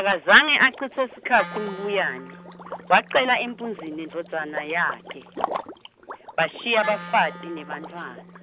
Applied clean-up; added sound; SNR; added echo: none; Wind instrument, woodwind instrument + Liquid; 13 dB; none.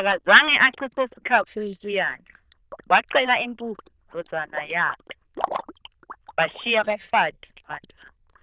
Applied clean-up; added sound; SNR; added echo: neural diffusion model UNIVERSE++.